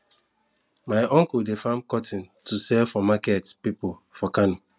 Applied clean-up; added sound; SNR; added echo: none; none; none; none.